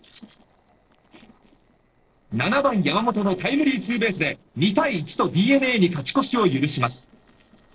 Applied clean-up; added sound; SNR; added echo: neural separator model SepFormer DNS4.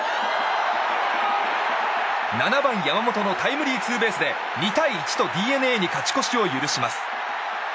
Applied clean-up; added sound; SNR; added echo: none; none; none; none.